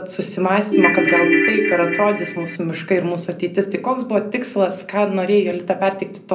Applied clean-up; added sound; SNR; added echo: none; Ringtone / Keyboard (musical); -2 dB; reverberation time 0.5 s.